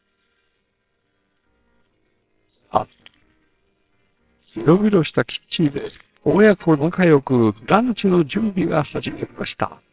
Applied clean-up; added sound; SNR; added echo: neural separator model SepFormer WHAMR!.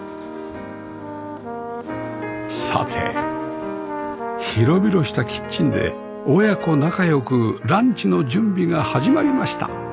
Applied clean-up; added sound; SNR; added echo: none; none; none; none.